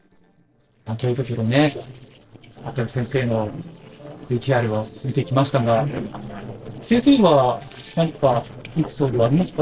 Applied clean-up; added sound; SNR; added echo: neural separator model SepFormer DNS4.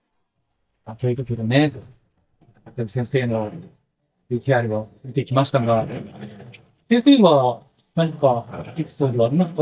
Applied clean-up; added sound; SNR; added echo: neural mask model DeepFilterNet 3.